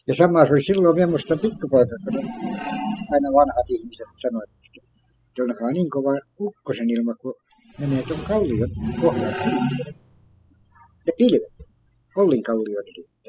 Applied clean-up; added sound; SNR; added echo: classical method spectral subtraction.